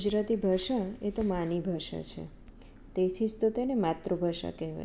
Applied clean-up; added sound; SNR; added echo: none; none; none; none.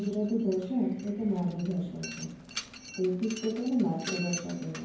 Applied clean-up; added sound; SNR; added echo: none; Mechanisms; 13 dB; reverberation time 0.9 s.